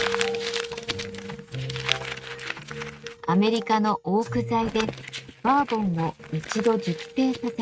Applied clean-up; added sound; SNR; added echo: neural mask model RNNoise.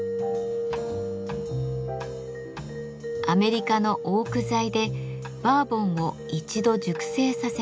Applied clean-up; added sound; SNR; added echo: none; none; none; none.